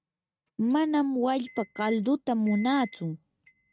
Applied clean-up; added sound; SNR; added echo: neural mask model RNNoise.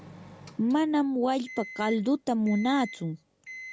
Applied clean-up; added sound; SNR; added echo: none; Microwave oven; 17 dB; none.